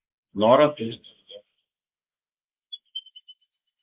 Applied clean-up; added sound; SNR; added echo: neural mask model Resemble Enhance denoiser.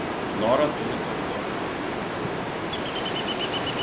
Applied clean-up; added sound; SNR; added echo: none; Ocean; -3 dB; none.